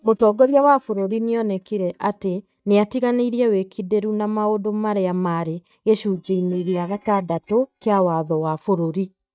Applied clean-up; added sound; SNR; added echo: neural mask model DeepFilterNet 3.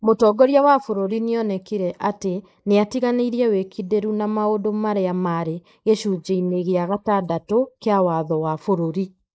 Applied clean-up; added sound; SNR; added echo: neural mask model Resemble Enhance denoiser.